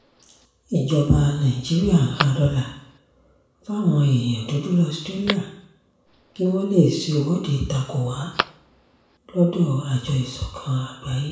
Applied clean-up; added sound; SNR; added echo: none; Telephone; 15 dB; reverberation time 0.7 s.